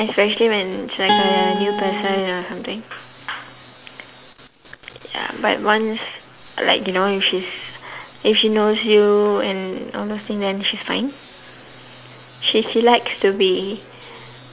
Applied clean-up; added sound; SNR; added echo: none; Guitar; -1 dB; none.